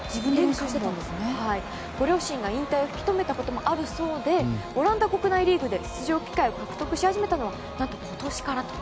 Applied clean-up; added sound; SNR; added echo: none; none; none; none.